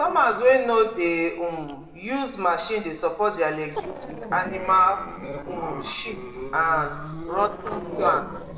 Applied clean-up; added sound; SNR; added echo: neural separator model SepFormer DNS4.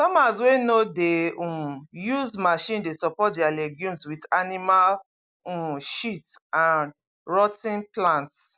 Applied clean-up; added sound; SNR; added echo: none; none; none; none.